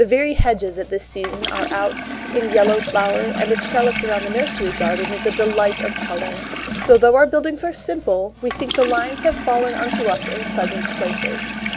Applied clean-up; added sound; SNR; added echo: none; Sink (filling or washing) / Water tap, faucet; 6 dB; none.